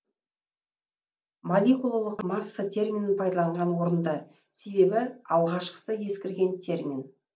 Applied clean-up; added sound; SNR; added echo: none; none; none; none.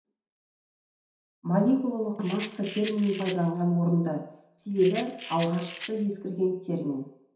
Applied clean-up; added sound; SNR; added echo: none; Rattle; 13 dB; reverberation time 0.7 s.